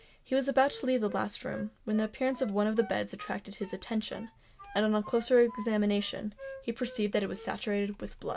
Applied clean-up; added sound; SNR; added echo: none; Wind instrument, woodwind instrument; 19 dB; none.